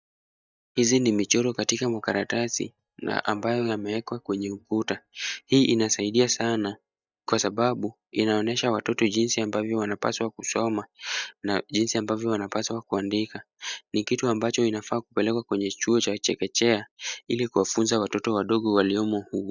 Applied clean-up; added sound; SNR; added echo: neural mask model DeepFilterNet 3.